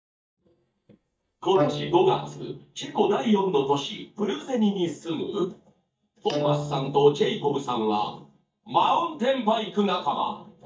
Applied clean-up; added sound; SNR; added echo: neural mask model DeepFilterNet 3.